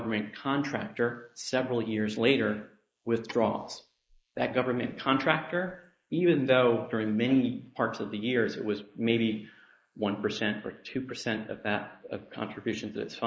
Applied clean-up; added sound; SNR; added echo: neural mask model Resemble Enhance denoiser.